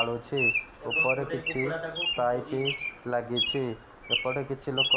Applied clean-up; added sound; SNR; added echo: none; Bird vocalization, bird call, bird song; 0 dB; none.